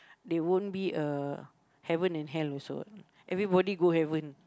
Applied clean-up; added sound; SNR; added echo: none; none; none; none.